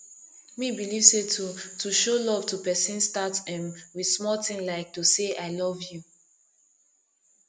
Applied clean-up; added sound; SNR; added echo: none; none; none; none.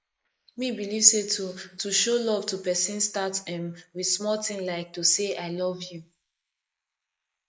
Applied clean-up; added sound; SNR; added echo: neural mask model Resemble Enhance denoiser.